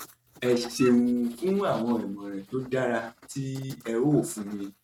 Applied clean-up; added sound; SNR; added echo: neural mask model RNNoise.